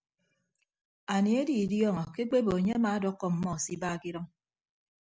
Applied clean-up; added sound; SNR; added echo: none; none; none; none.